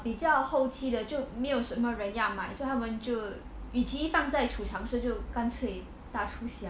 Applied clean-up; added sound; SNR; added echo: none; none; none; none.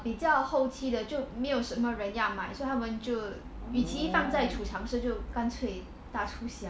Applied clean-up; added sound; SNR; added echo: none; Livestock, farm animals, working animals; 14 dB; none.